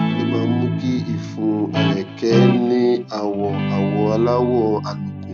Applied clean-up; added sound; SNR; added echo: none; Guitar; 2 dB; none.